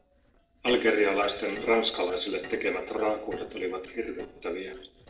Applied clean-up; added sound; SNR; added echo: neural separator model SepFormer DNS4.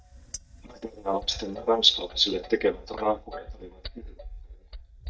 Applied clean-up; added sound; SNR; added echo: neural mask model DeepFilterNet 3.